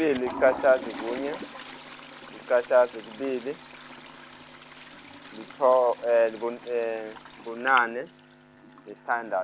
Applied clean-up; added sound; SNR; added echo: none; Toilet flush; 15 dB; none.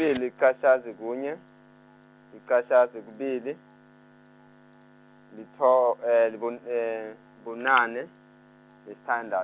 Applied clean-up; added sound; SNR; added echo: none; none; none; none.